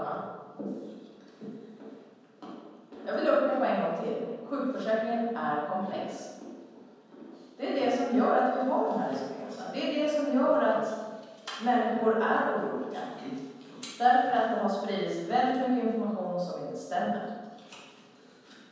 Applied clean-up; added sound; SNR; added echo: none; none; none; reverberation time 1.2 s.